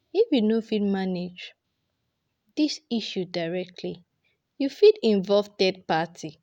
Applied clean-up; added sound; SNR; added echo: none; none; none; none.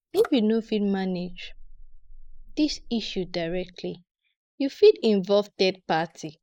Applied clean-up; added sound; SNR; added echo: neural mask model Resemble Enhance denoiser.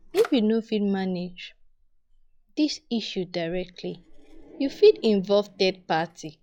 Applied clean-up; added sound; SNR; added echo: classical method log-MMSE.